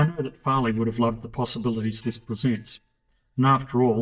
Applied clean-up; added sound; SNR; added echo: neural mask model DeepFilterNet 3.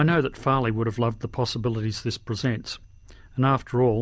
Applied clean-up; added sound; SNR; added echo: none; none; none; none.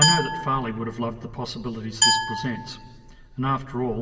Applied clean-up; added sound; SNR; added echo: none; Glass; -1 dB; reverberation time 1.8 s.